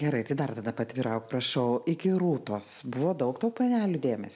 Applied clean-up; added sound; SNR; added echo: none; none; none; none.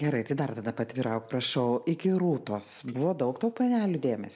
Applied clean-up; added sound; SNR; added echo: neural mask model Resemble Enhance denoiser.